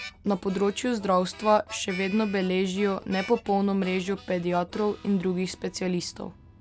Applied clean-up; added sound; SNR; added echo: none; Harmonica; 19 dB; none.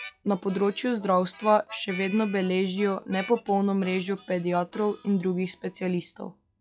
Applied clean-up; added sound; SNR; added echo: classical method log-MMSE.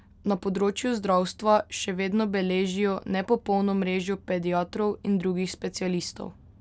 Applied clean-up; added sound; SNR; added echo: none; none; none; none.